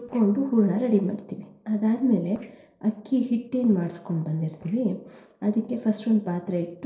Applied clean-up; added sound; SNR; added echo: neural separator model SepFormer DNS4.